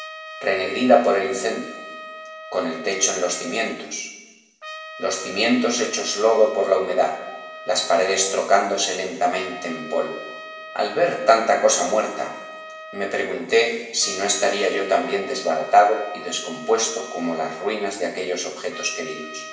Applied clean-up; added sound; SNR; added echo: none; Trumpet; 15 dB; reverberation time 1.2 s.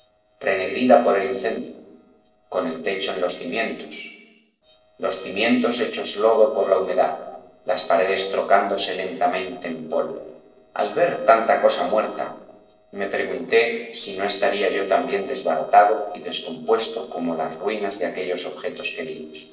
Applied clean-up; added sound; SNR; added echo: neural separator model SepFormer DNS4.